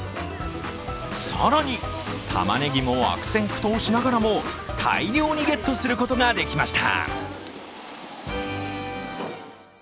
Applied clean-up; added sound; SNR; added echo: none; none; none; none.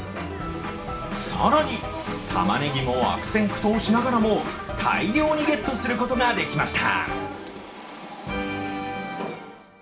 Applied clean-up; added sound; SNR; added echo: none; none; none; reverberation time 0.8 s.